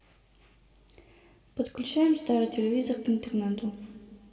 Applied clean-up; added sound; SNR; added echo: none; none; none; reverberation time 2.3 s.